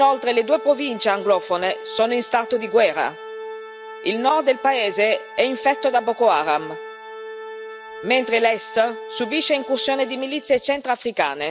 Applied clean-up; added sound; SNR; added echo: none; Organ; 13 dB; none.